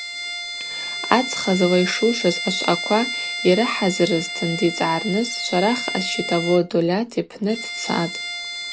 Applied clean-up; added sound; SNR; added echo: none; Bowed string instrument; 7 dB; none.